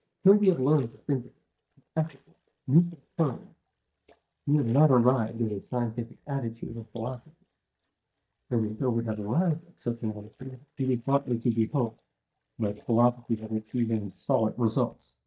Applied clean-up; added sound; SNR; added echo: neural mask model DeepFilterNet 3.